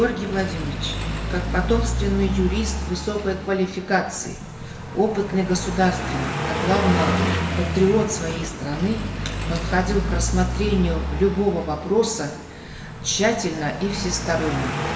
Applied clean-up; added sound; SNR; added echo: none; Car passing by; 3 dB; reverberation time 1.1 s.